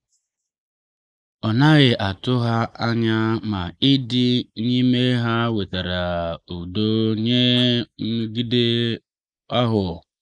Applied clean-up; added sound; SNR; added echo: neural mask model Resemble Enhance denoiser.